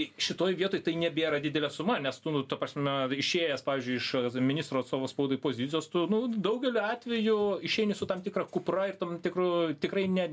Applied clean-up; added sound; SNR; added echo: none; none; none; none.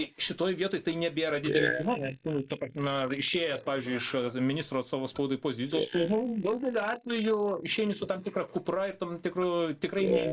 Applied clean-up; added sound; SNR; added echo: neural mask model Resemble Enhance denoiser.